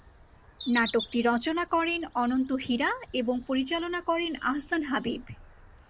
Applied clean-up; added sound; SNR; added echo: none; Bird vocalization, bird call, bird song; 18 dB; none.